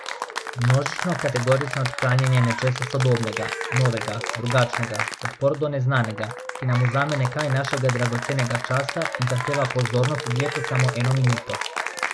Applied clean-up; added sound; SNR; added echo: none; Applause / Cheering; 6 dB; none.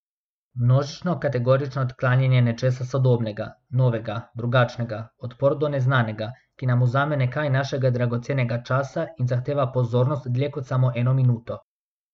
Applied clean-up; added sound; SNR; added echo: none; none; none; none.